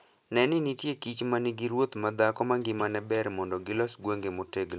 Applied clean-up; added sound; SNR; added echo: none; none; none; none.